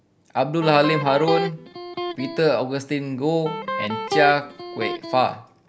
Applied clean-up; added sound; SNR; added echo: none; Electric guitar; 5 dB; none.